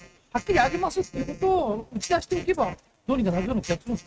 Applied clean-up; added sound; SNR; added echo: neural mask model RNNoise.